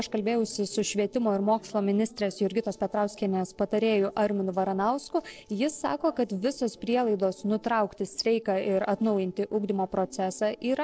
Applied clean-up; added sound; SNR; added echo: neural separator model SepFormer DNS4.